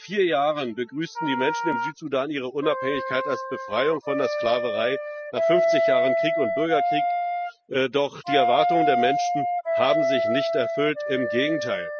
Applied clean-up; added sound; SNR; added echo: classical method spectral subtraction.